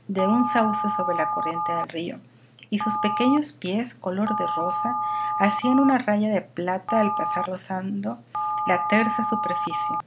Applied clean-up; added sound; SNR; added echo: none; Telephone; 3 dB; none.